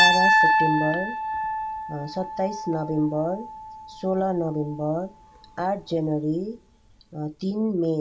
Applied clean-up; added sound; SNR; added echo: none; Piano; -1 dB; reverberation time 0.2 s.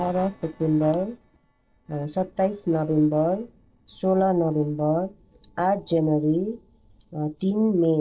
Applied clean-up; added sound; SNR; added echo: neural separator model SepFormer DNS4.